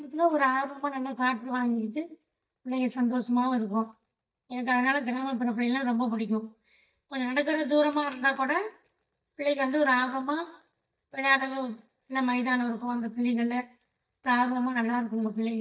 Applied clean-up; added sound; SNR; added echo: neural mask model DeepFilterNet 3.